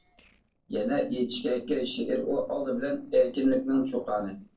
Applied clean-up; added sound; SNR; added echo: neural separator model SepFormer DNS4.